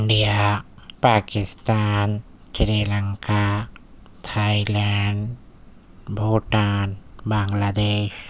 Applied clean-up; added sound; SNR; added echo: none; none; none; none.